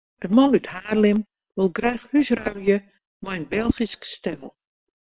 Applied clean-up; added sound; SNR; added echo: neural separator model SepFormer WHAM!.